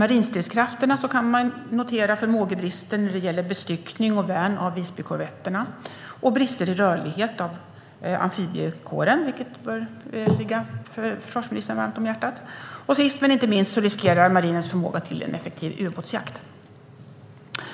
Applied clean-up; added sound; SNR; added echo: none; none; none; none.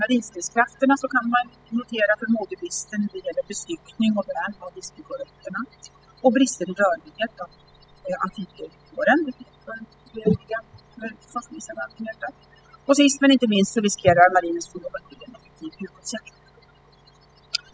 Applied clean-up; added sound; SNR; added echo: classical method spectral subtraction.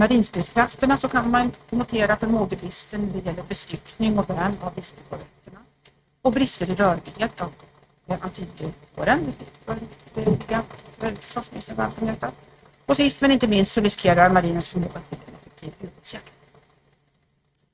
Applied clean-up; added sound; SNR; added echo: neural mask model RNNoise.